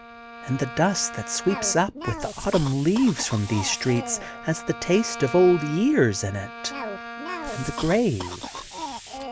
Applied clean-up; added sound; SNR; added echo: none; Cough + Bowed string instrument; 11 dB; none.